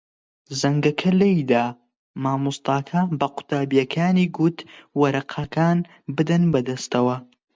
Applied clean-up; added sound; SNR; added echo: none; none; none; none.